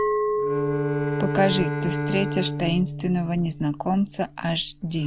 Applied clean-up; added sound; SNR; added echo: none; Bowed string instrument + Glass; 1 dB; none.